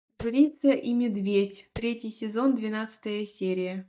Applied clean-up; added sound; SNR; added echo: neural mask model DeepFilterNet 3.